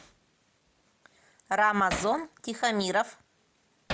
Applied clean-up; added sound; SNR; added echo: none; Hammer; 12 dB; none.